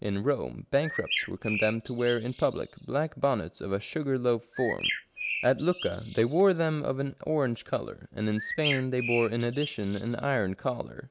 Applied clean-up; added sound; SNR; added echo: none; Bird; 8 dB; none.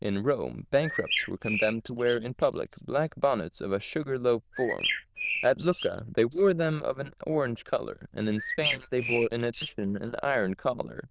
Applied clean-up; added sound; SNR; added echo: neural diffusion model UNIVERSE++.